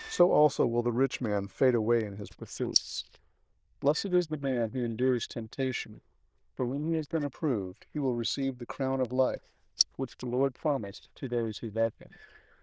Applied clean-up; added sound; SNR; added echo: neural diffusion model UNIVERSE++.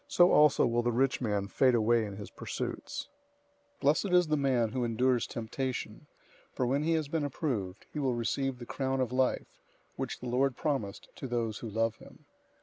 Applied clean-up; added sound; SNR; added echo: none; none; none; none.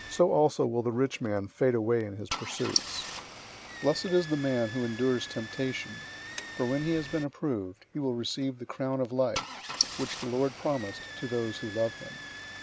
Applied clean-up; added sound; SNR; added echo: none; Engine starting / Car; 10 dB; none.